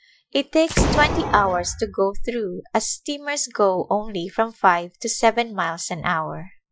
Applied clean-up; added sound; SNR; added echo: classical method Wiener filter.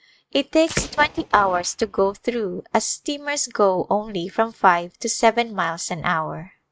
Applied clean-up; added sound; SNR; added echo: neural mask model RNNoise.